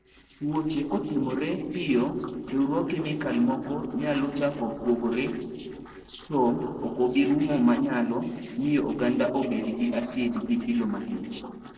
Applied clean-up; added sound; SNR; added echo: neural separator model SepFormer DNS4.